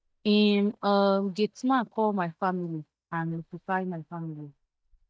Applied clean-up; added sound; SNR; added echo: neural mask model DeepFilterNet 3.